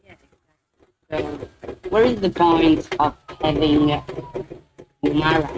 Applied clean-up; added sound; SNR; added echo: neural mask model RNNoise.